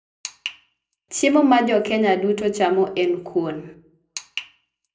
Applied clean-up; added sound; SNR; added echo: none; none; none; reverberation time 0.4 s.